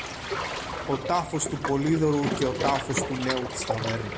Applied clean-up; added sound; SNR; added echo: none; Waves, surf; 4 dB; none.